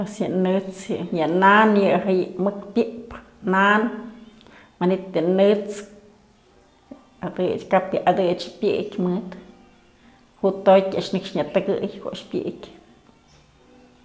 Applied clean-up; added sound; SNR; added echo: none; none; none; none.